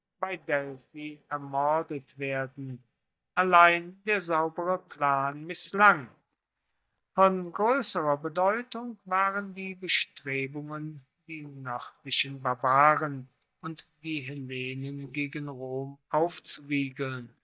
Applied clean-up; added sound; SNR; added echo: neural mask model DeepFilterNet 3.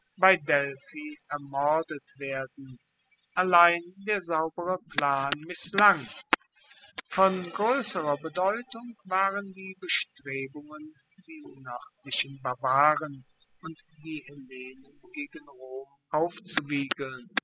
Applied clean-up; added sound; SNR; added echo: classical method spectral subtraction.